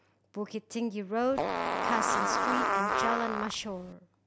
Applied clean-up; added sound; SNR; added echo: none; Fart; -4 dB; none.